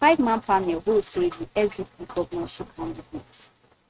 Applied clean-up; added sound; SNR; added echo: neural mask model RNNoise.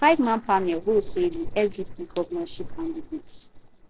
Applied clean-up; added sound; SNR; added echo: neural separator model SepFormer DNS4.